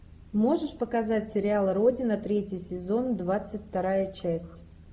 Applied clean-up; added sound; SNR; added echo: none; none; none; none.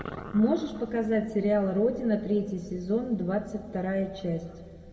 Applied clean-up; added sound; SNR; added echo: none; none; none; reverberation time 1.5 s.